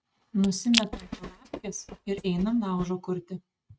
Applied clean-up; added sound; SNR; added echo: neural mask model RNNoise.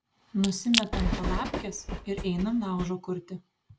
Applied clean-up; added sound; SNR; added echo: none; Train + Crack / Crushing; 1 dB; none.